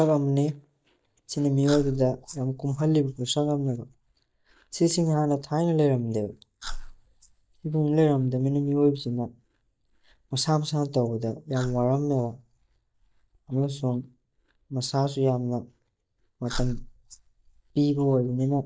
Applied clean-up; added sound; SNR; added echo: neural mask model DeepFilterNet 3.